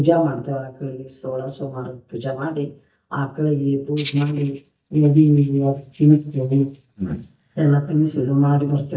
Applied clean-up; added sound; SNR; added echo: neural mask model DeepFilterNet 3.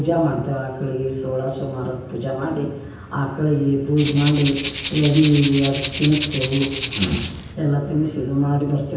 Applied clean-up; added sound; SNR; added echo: none; Rattle (instrument); 3 dB; reverberation time 0.9 s.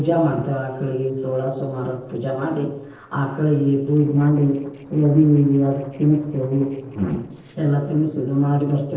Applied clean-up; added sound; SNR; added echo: neural separator model SepFormer DNS4.